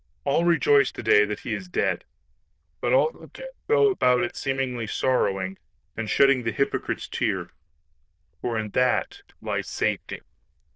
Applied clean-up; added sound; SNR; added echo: neural diffusion model UNIVERSE++.